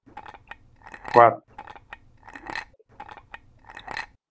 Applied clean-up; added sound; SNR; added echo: none; Chink, clink; 14 dB; none.